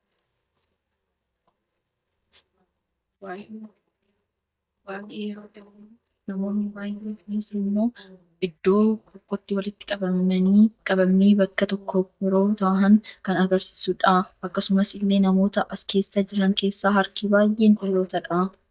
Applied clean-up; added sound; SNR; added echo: neural mask model DeepFilterNet 3.